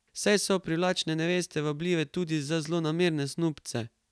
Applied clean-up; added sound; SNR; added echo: none; none; none; none.